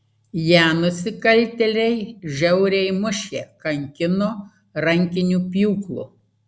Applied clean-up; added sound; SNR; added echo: none; none; none; none.